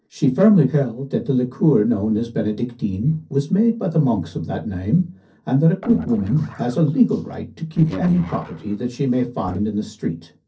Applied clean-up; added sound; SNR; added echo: neural separator model SepFormer DNS4.